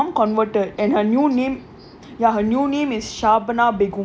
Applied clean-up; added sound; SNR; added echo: none; none; none; none.